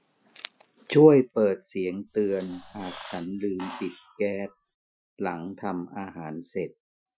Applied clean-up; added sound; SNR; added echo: classical method Wiener filter.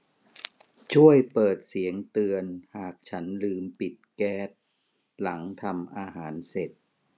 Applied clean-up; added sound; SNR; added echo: none; none; none; none.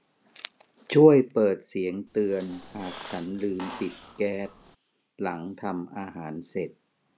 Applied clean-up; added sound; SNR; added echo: none; Squeak; 17 dB; none.